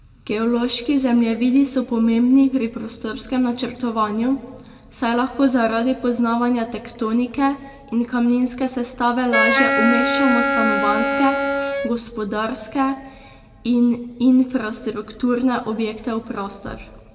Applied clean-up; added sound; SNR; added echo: none; Wind instrument, woodwind instrument; 0 dB; reverberation time 1.7 s.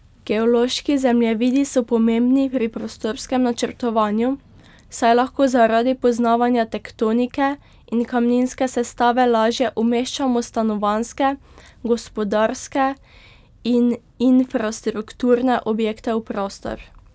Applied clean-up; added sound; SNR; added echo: none; none; none; none.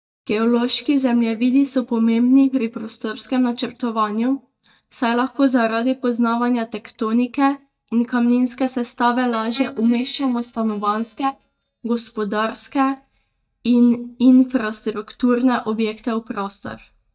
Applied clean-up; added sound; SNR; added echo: neural mask model DeepFilterNet 3.